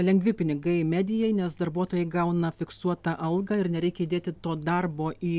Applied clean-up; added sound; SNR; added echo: none; none; none; none.